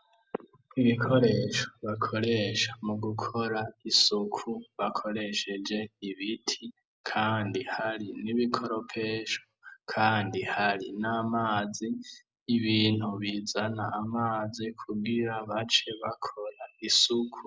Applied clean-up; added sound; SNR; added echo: none; none; none; none.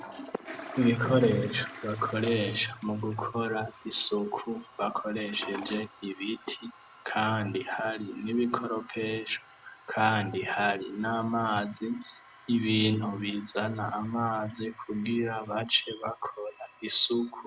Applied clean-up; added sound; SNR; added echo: none; Toilet flush; 18 dB; none.